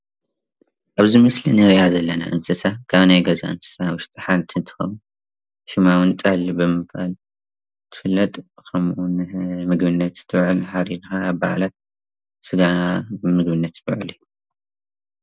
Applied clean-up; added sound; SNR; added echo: none; none; none; none.